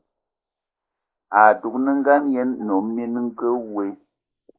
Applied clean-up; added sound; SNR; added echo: neural mask model Resemble Enhance denoiser.